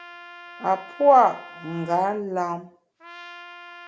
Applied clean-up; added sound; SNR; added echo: none; Trumpet; 19 dB; none.